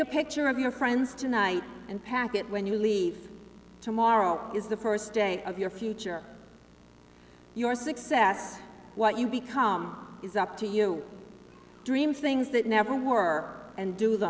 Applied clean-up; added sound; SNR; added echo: none; none; none; none.